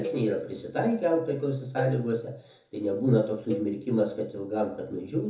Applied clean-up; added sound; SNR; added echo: none; Cowbell; 14 dB; reverberation time 0.6 s.